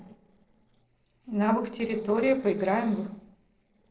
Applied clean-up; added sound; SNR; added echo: neural separator model SepFormer DNS4.